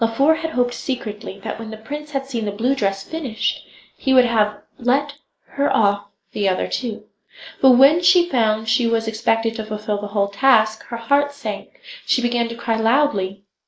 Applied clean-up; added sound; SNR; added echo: neural mask model Resemble Enhance denoiser.